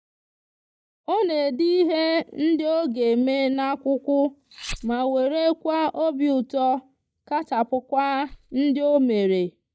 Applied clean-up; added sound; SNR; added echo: neural mask model DeepFilterNet 3.